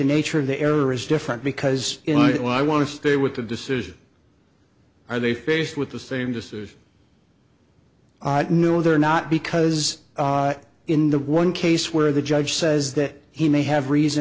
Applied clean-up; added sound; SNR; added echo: none; none; none; none.